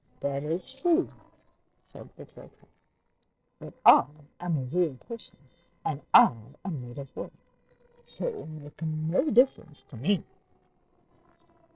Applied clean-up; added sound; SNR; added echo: neural separator model SepFormer DNS4.